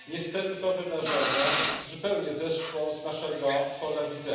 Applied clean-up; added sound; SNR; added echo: none; Drill; 5 dB; reverberation time 1.1 s.